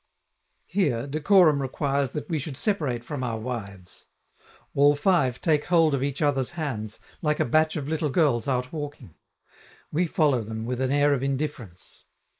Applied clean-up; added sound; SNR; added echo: neural mask model Resemble Enhance denoiser.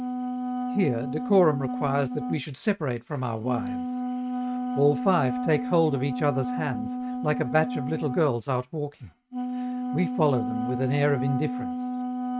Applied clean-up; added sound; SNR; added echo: neural mask model RNNoise.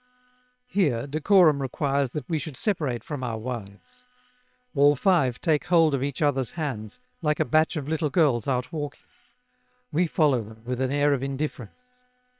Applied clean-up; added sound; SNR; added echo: neural separator model SepFormer WHAM!.